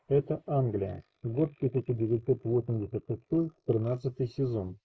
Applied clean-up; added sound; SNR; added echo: neural mask model Resemble Enhance denoiser.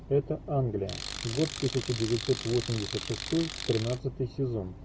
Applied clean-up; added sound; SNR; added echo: none; Tools; 8 dB; none.